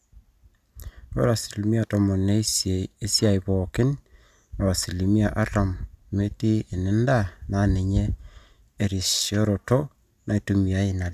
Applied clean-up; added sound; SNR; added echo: none; none; none; none.